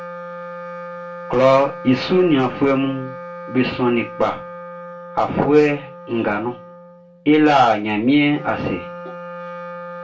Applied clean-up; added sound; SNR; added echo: none; Wind instrument, woodwind instrument; 14 dB; reverberation time 0.2 s.